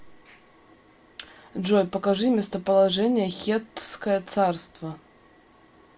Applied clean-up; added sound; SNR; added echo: none; none; none; none.